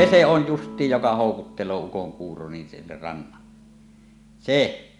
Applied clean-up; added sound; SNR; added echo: none; Guitar; 14 dB; none.